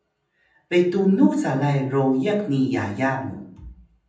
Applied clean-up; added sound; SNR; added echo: none; none; none; reverberation time 0.6 s.